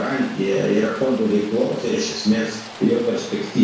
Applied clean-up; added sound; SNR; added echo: none; Rain; 17 dB; reverberation time 0.6 s.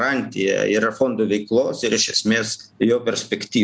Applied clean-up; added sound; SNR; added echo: none; none; none; none.